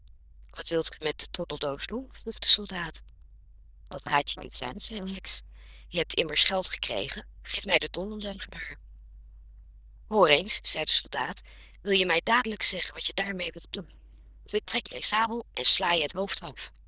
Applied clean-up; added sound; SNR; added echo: neural diffusion model UNIVERSE++.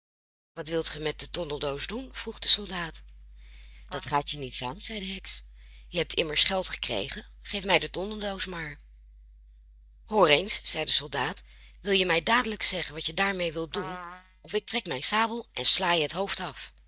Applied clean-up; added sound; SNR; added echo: neural mask model DeepFilterNet 3.